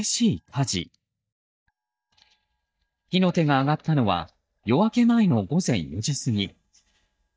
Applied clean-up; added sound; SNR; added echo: neural mask model DeepFilterNet 3.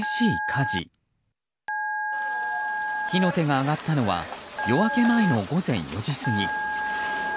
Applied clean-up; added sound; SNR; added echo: none; Telephone; 4 dB; none.